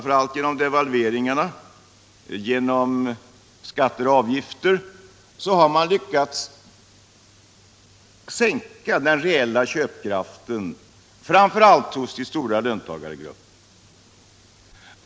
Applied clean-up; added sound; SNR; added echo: none; none; none; none.